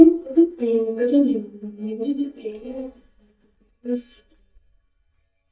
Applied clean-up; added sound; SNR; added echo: neural mask model DeepFilterNet 3.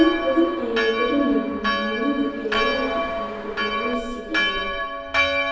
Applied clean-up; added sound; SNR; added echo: none; Church bell; 1 dB; reverberation time 1.1 s.